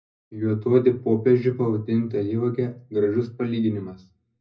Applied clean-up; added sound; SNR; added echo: none; none; none; reverberation time 0.4 s.